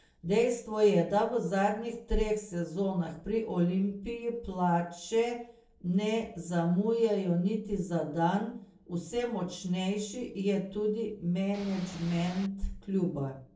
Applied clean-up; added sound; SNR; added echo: neural separator model SepFormer DNS4.